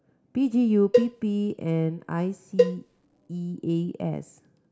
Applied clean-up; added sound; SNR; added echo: none; Cowbell; 1 dB; none.